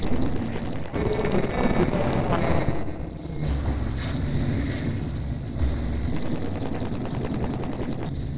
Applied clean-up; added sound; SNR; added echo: neural separator model SepFormer DNS4.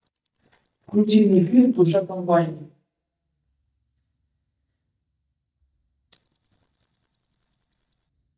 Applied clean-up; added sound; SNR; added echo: neural mask model DeepFilterNet 3.